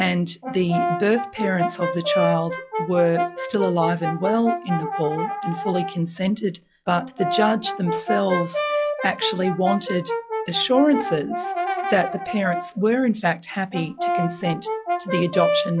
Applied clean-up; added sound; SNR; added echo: classical method log-MMSE.